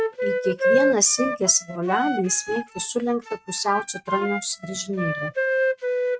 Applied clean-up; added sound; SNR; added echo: neural mask model RNNoise.